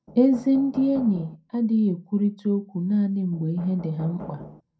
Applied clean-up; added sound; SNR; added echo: none; Knock; 17 dB; reverberation time 0.2 s.